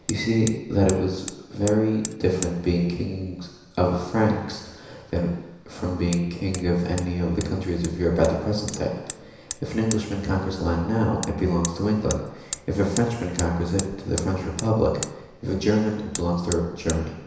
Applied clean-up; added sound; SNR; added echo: none; Hammer; 15 dB; reverberation time 1.0 s.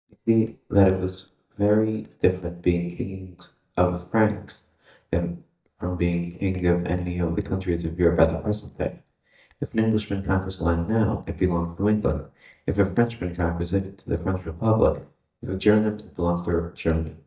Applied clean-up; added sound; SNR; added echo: neural mask model DeepFilterNet 3.